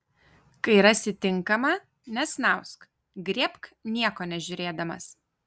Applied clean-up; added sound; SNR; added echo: none; none; none; none.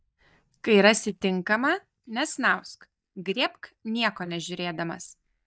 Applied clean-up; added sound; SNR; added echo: neural mask model DeepFilterNet 3.